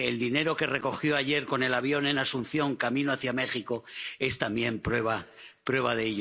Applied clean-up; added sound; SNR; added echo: none; none; none; none.